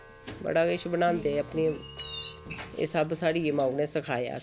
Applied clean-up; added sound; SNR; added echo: none; Clock + Accelerating, revving, vroom / Motor vehicle (road); 20 dB; none.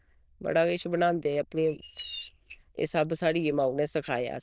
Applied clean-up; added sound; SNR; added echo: neural diffusion model UNIVERSE++.